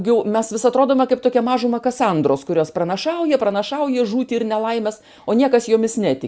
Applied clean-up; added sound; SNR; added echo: none; none; none; none.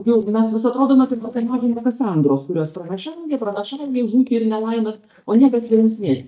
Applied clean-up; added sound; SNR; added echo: neural mask model DeepFilterNet 3.